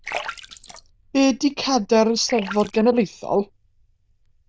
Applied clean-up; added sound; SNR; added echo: neural diffusion model UNIVERSE++.